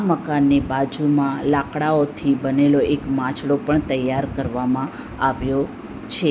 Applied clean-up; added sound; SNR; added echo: none; none; none; none.